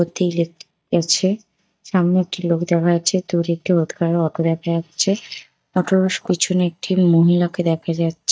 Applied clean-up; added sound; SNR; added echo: neural mask model DeepFilterNet 3.